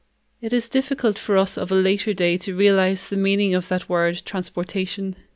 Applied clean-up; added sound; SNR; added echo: none; none; none; none.